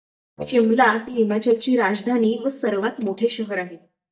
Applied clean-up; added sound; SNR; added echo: neural mask model DeepFilterNet 3.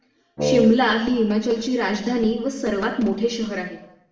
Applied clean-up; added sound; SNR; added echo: none; Wind instrument, woodwind instrument; 2 dB; reverberation time 0.8 s.